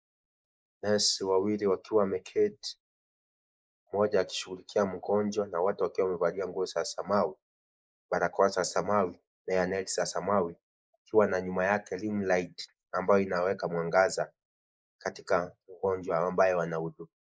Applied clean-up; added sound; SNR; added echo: neural mask model Resemble Enhance denoiser.